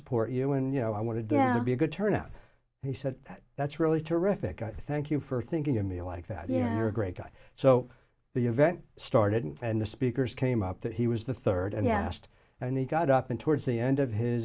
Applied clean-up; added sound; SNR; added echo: none; none; none; none.